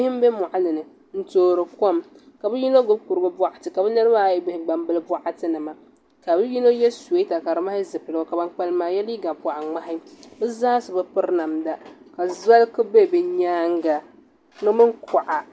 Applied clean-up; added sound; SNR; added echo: none; none; none; none.